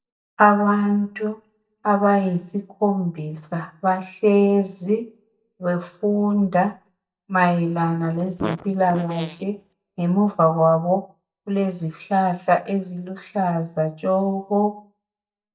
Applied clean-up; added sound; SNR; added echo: neural mask model DeepFilterNet 3.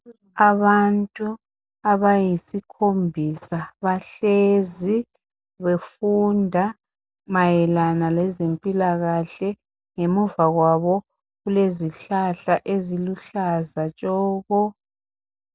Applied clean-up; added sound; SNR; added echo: none; none; none; none.